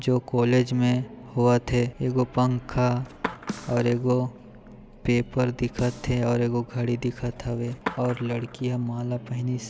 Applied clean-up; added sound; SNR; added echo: none; Skateboard + Snare drum; 17 dB; none.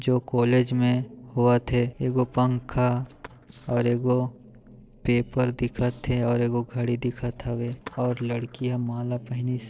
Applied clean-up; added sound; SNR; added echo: neural separator model SepFormer DNS4.